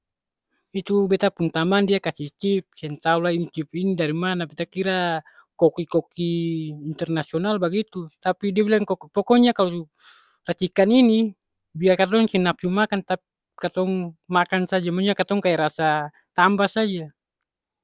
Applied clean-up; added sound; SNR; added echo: none; none; none; none.